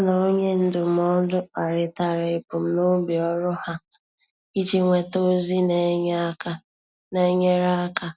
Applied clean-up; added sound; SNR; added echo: none; none; none; none.